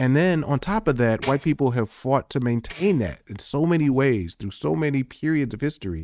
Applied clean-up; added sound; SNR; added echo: neural mask model RNNoise.